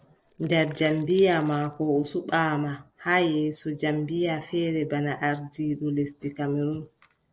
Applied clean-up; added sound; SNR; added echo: neural separator model SepFormer DNS4.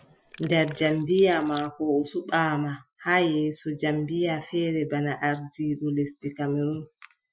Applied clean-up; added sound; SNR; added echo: classical method Wiener filter.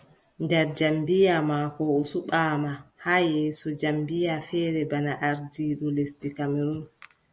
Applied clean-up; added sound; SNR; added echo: none; none; none; none.